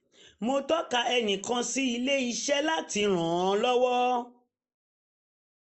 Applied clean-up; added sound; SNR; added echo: neural mask model Resemble Enhance denoiser.